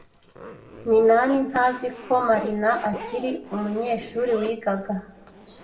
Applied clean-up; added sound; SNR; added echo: none; Zipper (clothing); 16 dB; reverberation time 1.0 s.